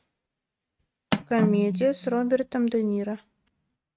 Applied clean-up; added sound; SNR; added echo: neural mask model RNNoise.